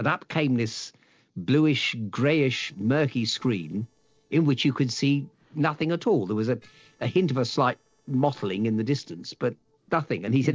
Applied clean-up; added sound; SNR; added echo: neural separator model SepFormer DNS4.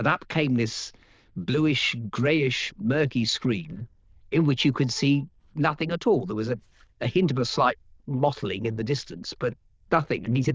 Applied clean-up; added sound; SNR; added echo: neural diffusion model UNIVERSE++.